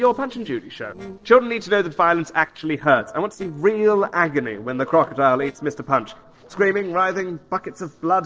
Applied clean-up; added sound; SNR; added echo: neural separator model SepFormer DNS4.